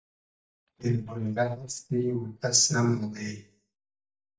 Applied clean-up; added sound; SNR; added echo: neural mask model DeepFilterNet 3.